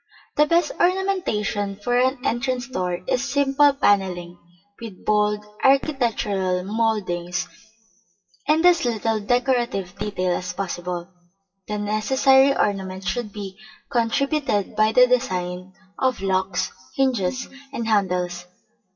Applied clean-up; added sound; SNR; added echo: classical method WPE with log-MMSE.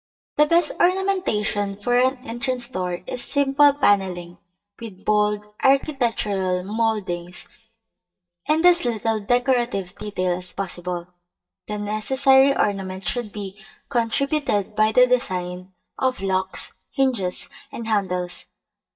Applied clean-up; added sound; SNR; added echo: neural mask model DeepFilterNet 3.